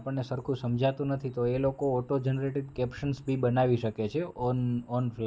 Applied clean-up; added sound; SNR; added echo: none; none; none; none.